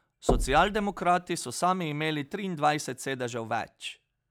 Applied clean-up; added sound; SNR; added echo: none; Knock; 6 dB; none.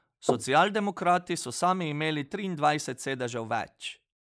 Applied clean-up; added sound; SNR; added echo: neural mask model Resemble Enhance denoiser.